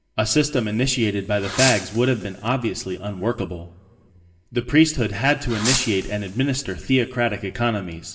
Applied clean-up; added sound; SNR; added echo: none; Fireworks; 9 dB; reverberation time 1.9 s.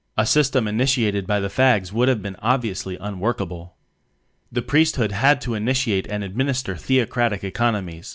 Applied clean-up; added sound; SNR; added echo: none; none; none; none.